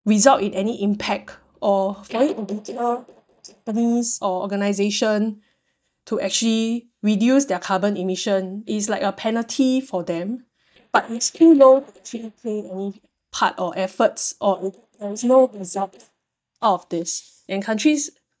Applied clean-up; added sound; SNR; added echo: neural mask model DeepFilterNet 3.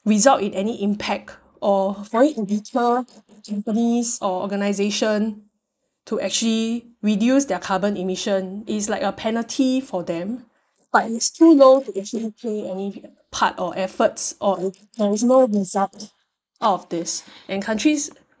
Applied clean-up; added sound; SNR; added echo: neural mask model Resemble Enhance denoiser.